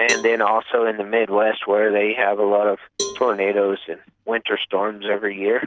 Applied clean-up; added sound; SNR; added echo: none; Cowbell; 16 dB; none.